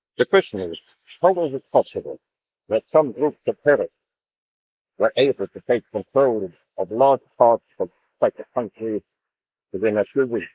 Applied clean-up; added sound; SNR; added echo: neural mask model Resemble Enhance denoiser.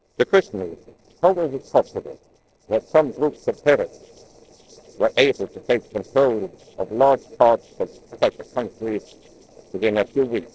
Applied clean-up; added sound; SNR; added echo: neural separator model SepFormer DNS4.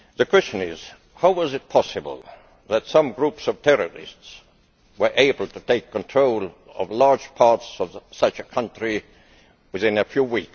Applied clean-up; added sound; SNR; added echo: none; none; none; none.